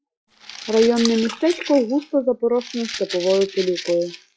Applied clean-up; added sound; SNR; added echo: classical method log-MMSE.